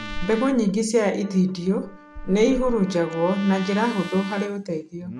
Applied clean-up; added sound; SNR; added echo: none; Trumpet + Respiratory sounds; 12 dB; none.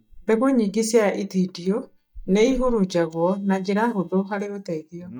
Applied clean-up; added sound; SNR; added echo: neural mask model DeepFilterNet 3.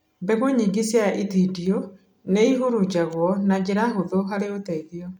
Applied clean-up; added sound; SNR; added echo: none; none; none; none.